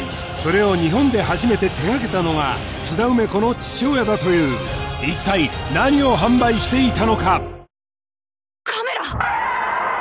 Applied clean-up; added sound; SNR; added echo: none; none; none; none.